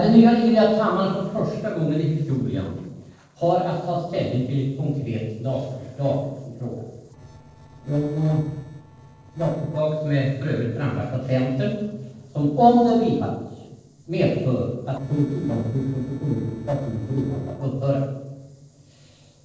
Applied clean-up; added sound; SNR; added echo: neural separator model SepFormer DNS4.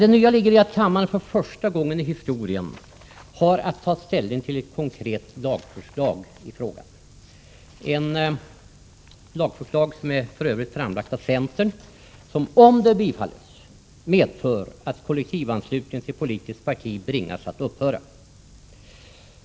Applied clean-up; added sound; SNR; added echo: none; none; none; none.